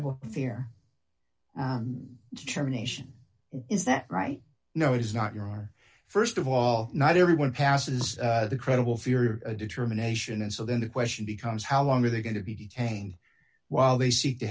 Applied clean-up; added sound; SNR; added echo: none; none; none; none.